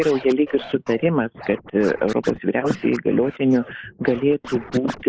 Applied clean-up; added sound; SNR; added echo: neural mask model Resemble Enhance denoiser.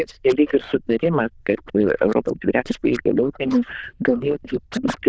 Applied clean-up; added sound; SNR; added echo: neural diffusion model UNIVERSE++.